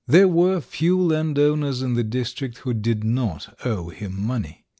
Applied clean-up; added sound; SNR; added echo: none; none; none; none.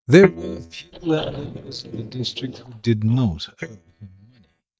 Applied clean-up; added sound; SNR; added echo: neural mask model DeepFilterNet 3.